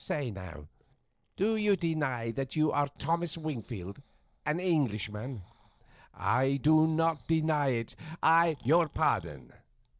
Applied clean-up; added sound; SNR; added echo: neural separator model SepFormer DNS4.